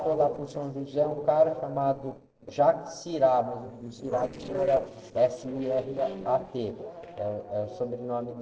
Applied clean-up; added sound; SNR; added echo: neural separator model SepFormer DNS4.